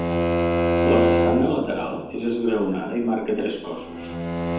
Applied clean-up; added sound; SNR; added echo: none; Bowed string instrument; -2 dB; reverberation time 0.9 s.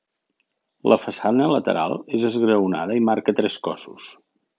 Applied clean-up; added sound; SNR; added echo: none; none; none; none.